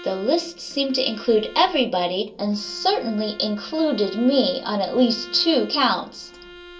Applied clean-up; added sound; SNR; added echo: none; Bowed string instrument; 19 dB; reverberation time 0.2 s.